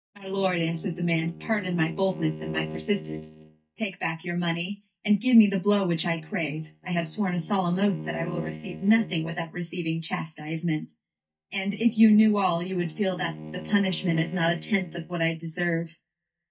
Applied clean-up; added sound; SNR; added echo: neural mask model DeepFilterNet 3.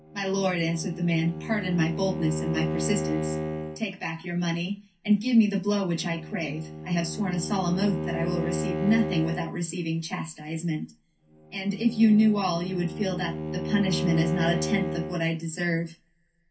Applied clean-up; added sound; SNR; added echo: none; Bowed string instrument; 6 dB; reverberation time 0.3 s.